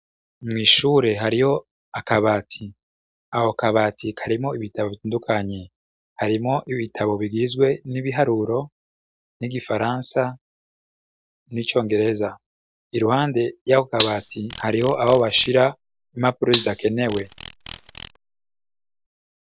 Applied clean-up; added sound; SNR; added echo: none; Gunshot, gunfire + Insect; 11 dB; none.